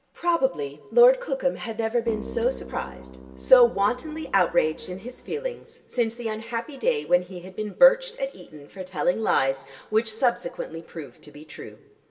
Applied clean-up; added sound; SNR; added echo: none; Keyboard (musical); 16 dB; reverberation time 2.2 s.